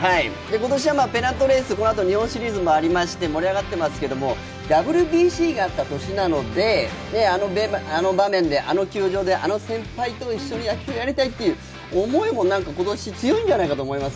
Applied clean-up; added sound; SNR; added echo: none; none; none; none.